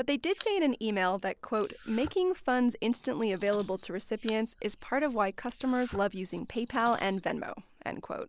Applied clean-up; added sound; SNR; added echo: none; Cutlery, silverware + Domestic sounds, home sounds; 19 dB; none.